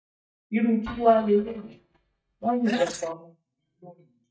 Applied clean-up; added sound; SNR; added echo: neural mask model DeepFilterNet 3.